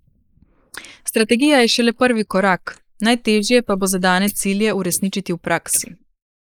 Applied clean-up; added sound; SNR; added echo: neural mask model Resemble Enhance denoiser.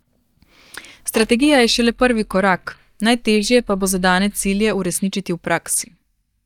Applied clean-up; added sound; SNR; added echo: neural mask model DeepFilterNet 3.